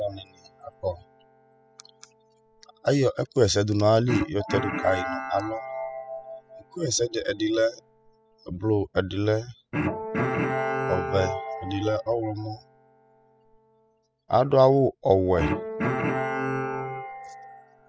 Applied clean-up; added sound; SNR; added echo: classical method spectral subtraction.